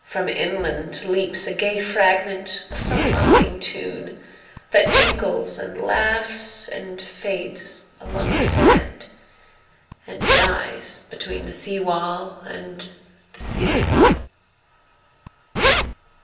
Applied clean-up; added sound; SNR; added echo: none; Zipper (clothing); -2 dB; reverberation time 0.7 s.